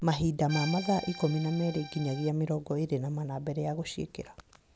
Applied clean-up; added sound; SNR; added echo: none; Accordion; 11 dB; none.